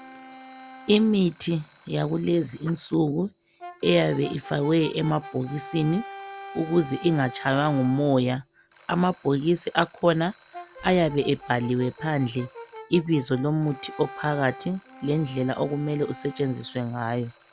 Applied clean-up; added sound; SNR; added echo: none; Brass instrument + Alarm; 18 dB; none.